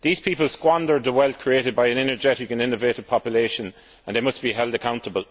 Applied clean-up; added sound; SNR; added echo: none; none; none; none.